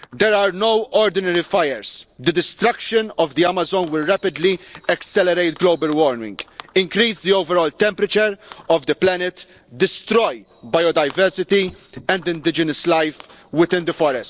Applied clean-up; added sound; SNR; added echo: neural separator model SepFormer DNS4.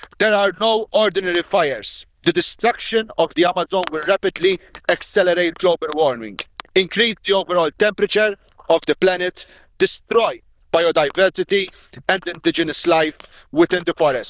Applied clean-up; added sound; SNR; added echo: neural diffusion model UNIVERSE++.